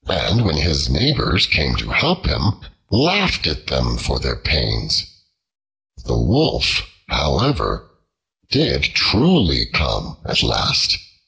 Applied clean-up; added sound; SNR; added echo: none; none; none; none.